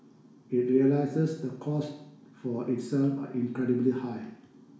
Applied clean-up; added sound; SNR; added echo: none; none; none; reverberation time 0.7 s.